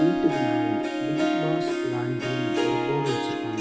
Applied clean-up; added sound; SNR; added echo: none; Harp; -4 dB; reverberation time 0.6 s.